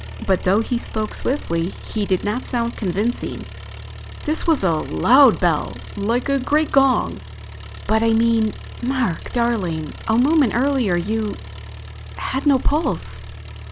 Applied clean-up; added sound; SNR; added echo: none; Engine; 13 dB; none.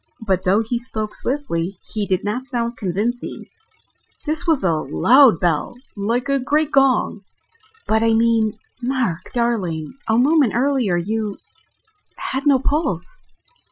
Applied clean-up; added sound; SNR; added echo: classical method Wiener filter.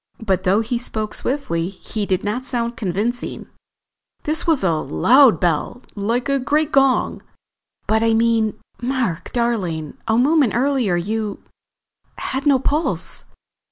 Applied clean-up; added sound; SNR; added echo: none; none; none; none.